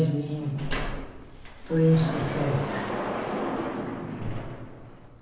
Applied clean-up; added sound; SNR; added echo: none; Sliding door; 3 dB; reverberation time 1.1 s.